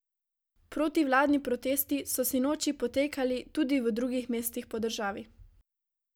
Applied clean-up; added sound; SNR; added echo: none; none; none; none.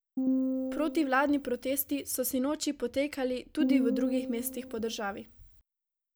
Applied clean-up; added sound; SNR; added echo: none; Piano; 2 dB; none.